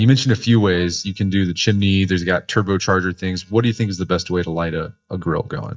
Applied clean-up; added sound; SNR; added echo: neural mask model DeepFilterNet 3.